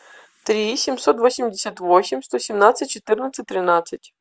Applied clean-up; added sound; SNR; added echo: none; none; none; none.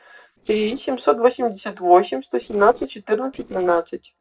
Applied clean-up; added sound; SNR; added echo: neural separator model SepFormer DNS4.